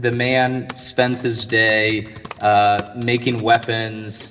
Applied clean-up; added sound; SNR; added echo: none; Typing; 19 dB; reverberation time 1.4 s.